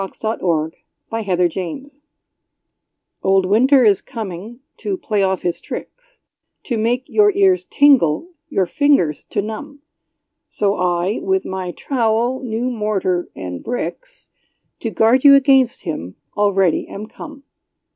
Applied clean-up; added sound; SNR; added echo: none; none; none; none.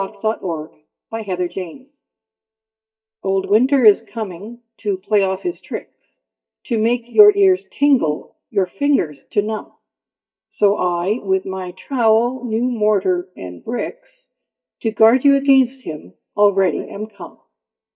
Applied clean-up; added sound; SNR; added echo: neural mask model DeepFilterNet 3.